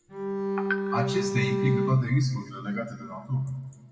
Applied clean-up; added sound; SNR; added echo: none; Bowed string instrument; 1 dB; reverberation time 1.6 s.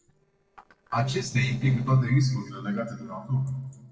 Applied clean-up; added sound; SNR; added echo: neural separator model SepFormer DNS4.